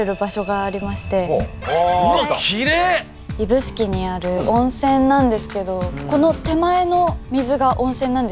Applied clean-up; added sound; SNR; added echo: none; Thunder; 17 dB; none.